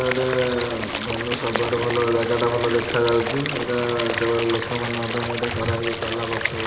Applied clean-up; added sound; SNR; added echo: none; Stream / Liquid; 4 dB; reverberation time 0.8 s.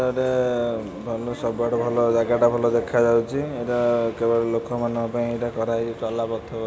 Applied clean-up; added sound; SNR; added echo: none; none; none; none.